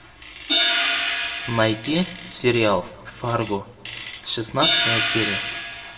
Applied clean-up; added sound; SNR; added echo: none; Hi-hat; -2 dB; reverberation time 1.0 s.